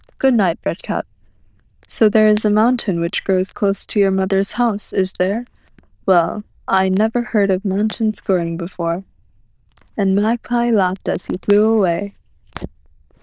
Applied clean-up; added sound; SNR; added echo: neural diffusion model UNIVERSE++.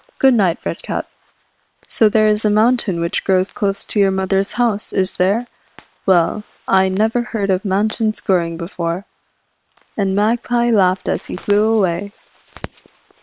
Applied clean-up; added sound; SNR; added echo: neural separator model SepFormer WHAM!.